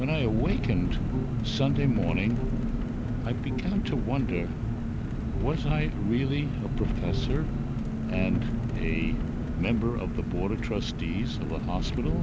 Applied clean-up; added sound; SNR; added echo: none; Engine; -1 dB; none.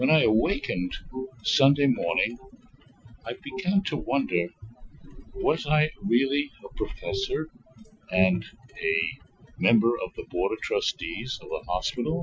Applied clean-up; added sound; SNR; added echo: classical method Wiener filter.